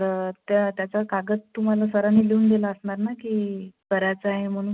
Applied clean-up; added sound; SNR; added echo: none; none; none; none.